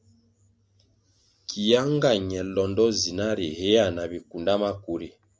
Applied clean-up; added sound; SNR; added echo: none; none; none; none.